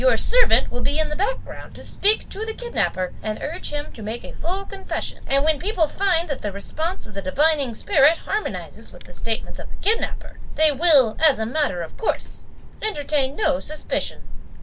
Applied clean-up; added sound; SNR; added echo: none; Wind; -3 dB; none.